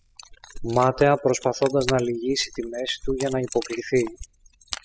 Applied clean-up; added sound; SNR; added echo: classical method spectral subtraction.